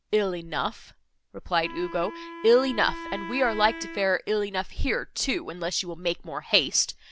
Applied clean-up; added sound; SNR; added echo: none; Wind instrument, woodwind instrument; 13 dB; none.